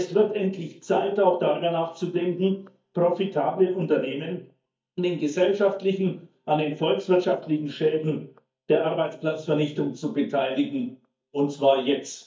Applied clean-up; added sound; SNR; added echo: neural mask model DeepFilterNet 3.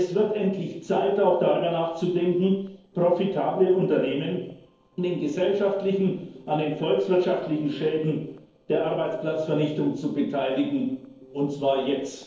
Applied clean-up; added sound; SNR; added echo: neural separator model SepFormer DNS4.